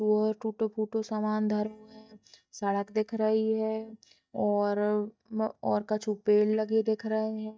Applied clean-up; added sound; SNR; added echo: neural mask model DeepFilterNet 3.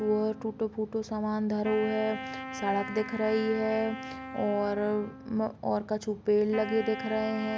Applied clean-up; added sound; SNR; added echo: none; Wind instrument, woodwind instrument; 11 dB; none.